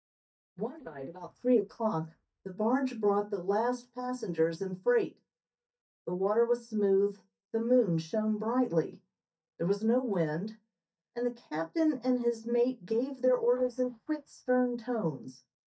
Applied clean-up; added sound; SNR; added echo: neural mask model DeepFilterNet 3.